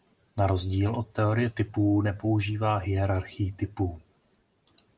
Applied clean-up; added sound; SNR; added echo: none; none; none; none.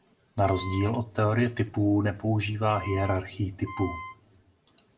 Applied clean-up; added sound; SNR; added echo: none; Wind instrument, woodwind instrument; 13 dB; reverberation time 0.3 s.